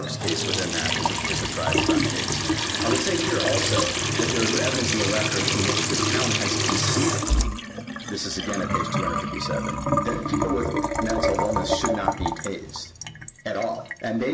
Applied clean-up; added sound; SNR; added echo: none; Trickle, dribble / Sink (filling or washing) / Water tap, faucet; -4 dB; none.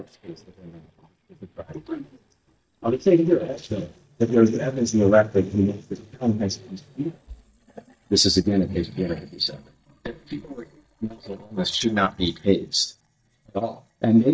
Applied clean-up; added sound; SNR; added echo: neural mask model DeepFilterNet 3.